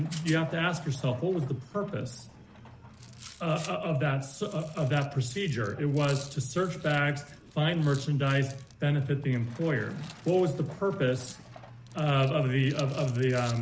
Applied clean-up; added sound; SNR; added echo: none; Truck + Rattle; 20 dB; none.